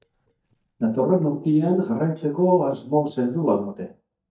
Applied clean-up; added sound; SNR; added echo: neural mask model DeepFilterNet 3.